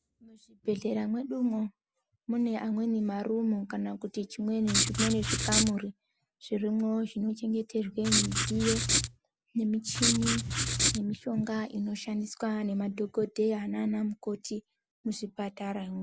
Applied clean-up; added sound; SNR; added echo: none; Writing; -3 dB; none.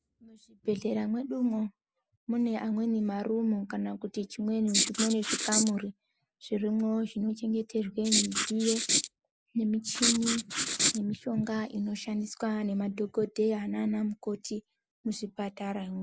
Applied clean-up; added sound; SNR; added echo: neural mask model Resemble Enhance denoiser.